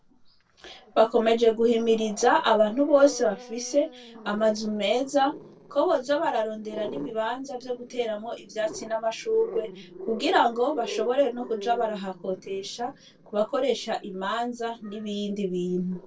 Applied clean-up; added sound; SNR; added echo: neural separator model SepFormer DNS4.